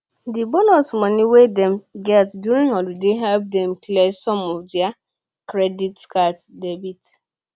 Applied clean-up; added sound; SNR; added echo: none; none; none; none.